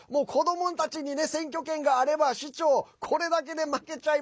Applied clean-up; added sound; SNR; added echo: none; none; none; none.